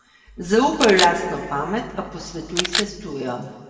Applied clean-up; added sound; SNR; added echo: none; Camera; 6 dB; reverberation time 1.8 s.